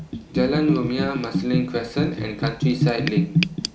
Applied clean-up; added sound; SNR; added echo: none; Bathtub (filling or washing) / Gurgling; -1 dB; none.